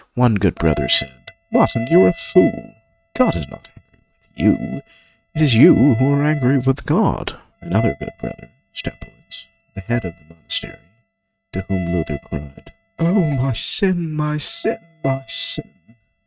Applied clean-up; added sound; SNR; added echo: neural mask model RNNoise.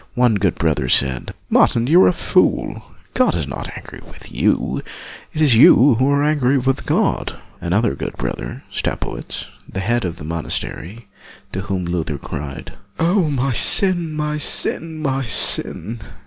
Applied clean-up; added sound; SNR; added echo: none; none; none; none.